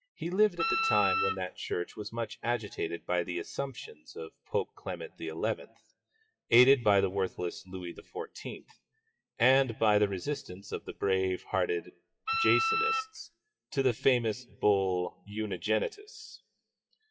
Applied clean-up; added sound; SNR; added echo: classical method WPE with log-MMSE.